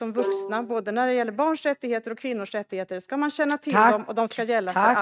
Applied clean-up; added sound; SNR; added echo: neural mask model RNNoise.